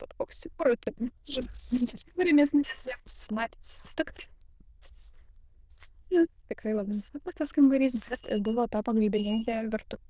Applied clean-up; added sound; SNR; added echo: neural diffusion model UNIVERSE++.